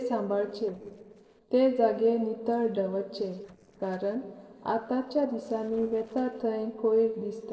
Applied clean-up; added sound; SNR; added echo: neural separator model SepFormer DNS4.